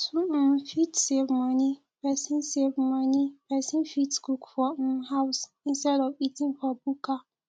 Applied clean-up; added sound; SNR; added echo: none; none; none; none.